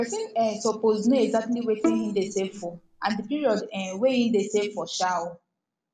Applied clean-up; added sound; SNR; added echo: none; Bowed string instrument; 7 dB; none.